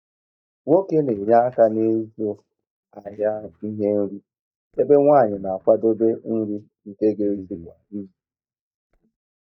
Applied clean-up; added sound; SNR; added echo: neural mask model DeepFilterNet 3.